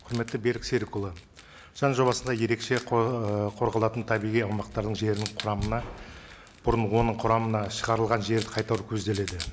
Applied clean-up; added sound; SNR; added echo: none; Wild animals; 19 dB; none.